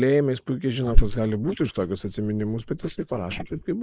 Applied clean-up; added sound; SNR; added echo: neural mask model Resemble Enhance denoiser.